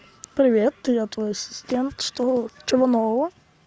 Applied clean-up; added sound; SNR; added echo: none; none; none; none.